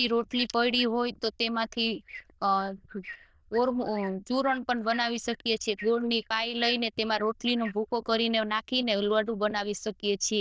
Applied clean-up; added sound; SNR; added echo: neural diffusion model UNIVERSE++.